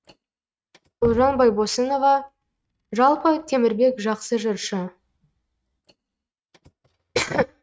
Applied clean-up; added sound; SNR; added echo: neural mask model RNNoise.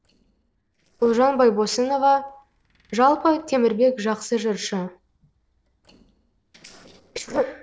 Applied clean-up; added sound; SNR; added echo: neural separator model SepFormer DNS4.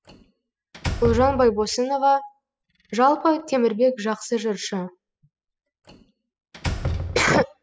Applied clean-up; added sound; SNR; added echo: classical method spectral subtraction.